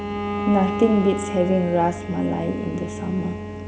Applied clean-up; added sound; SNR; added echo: none; Bowed string instrument; 7 dB; none.